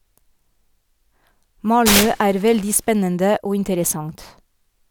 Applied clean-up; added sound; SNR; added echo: none; Tearing; 2 dB; none.